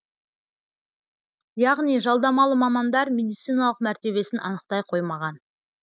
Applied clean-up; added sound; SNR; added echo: none; none; none; none.